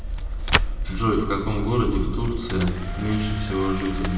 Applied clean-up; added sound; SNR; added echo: none; Camera; 8 dB; reverberation time 1.1 s.